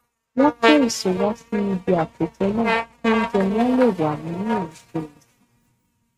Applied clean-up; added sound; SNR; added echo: neural mask model RNNoise.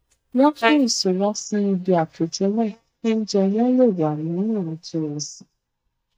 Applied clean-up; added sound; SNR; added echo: neural mask model DeepFilterNet 3.